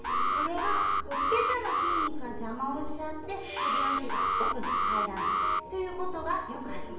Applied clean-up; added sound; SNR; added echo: none; Alarm; -2 dB; reverberation time 0.9 s.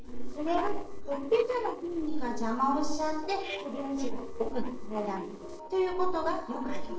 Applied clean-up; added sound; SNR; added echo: neural separator model SepFormer DNS4.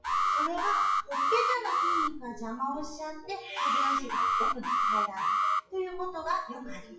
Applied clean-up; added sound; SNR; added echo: classical method WPE with log-MMSE.